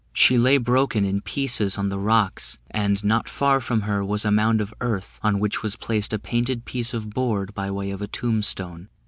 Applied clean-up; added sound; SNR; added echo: none; none; none; none.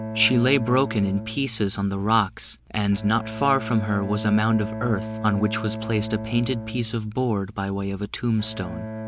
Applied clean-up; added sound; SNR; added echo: none; Bowed string instrument; 10 dB; none.